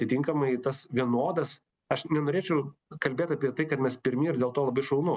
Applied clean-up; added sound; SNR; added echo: none; none; none; none.